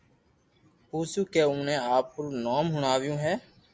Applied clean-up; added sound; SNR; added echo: none; none; none; none.